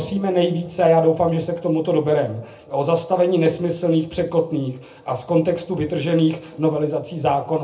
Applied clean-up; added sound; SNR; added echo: none; none; none; reverberation time 0.3 s.